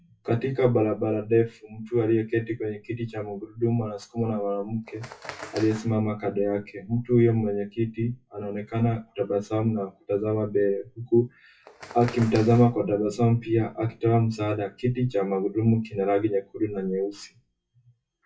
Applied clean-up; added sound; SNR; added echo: classical method WPE with log-MMSE.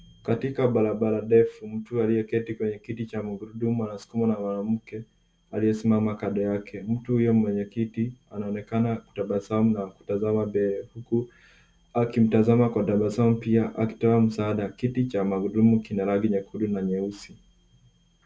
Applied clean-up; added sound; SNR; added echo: none; none; none; none.